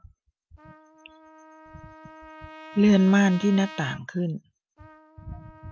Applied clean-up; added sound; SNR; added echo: none; Trumpet; 19 dB; none.